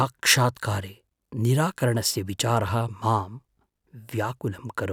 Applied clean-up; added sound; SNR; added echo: none; none; none; none.